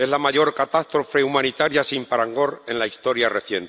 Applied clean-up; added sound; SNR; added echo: none; none; none; none.